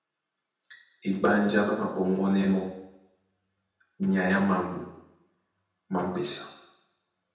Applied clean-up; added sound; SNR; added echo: none; none; none; reverberation time 0.9 s.